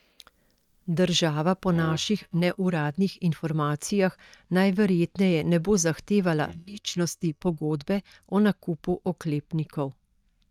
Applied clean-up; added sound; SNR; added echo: neural mask model DeepFilterNet 3.